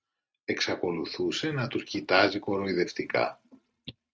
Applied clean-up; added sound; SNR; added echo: neural mask model RNNoise.